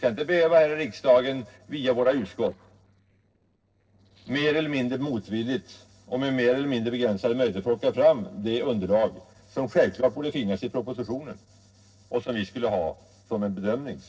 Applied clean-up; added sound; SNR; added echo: neural separator model SepFormer DNS4.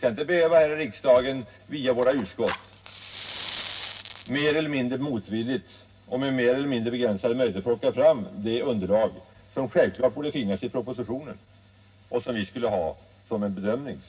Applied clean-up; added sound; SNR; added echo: none; Fire; 13 dB; reverberation time 0.4 s.